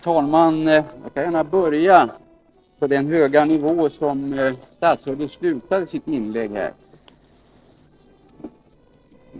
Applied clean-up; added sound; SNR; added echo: neural separator model SepFormer DNS4.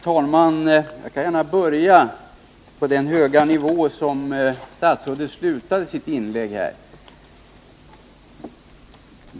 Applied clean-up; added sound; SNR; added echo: none; none; none; none.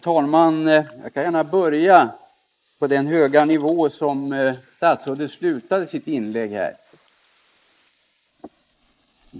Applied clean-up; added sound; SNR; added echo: neural mask model Resemble Enhance denoiser.